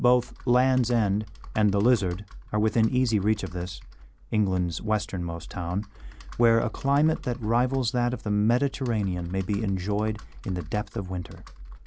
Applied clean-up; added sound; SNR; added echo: none; Computer keyboard; 16 dB; none.